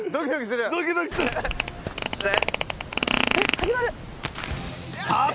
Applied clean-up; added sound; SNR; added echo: none; Fart; 0 dB; none.